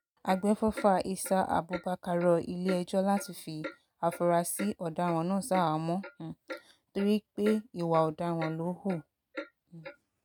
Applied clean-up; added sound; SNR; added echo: neural mask model RNNoise.